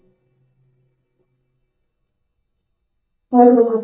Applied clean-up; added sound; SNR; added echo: neural mask model DeepFilterNet 3.